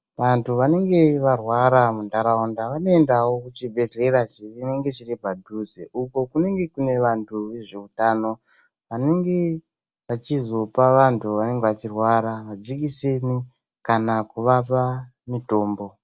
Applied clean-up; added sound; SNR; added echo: none; none; none; none.